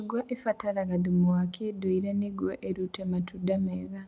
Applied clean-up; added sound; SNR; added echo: none; none; none; none.